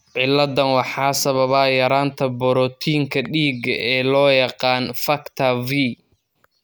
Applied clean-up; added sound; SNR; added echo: none; none; none; none.